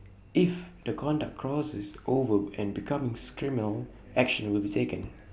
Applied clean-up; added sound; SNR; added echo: none; none; none; none.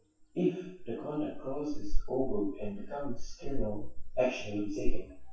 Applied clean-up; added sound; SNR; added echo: classical method WPE with log-MMSE.